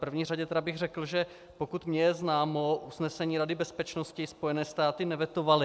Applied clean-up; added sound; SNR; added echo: none; none; none; none.